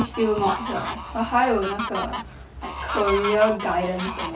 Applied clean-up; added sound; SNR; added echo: none; Fowl; 8 dB; none.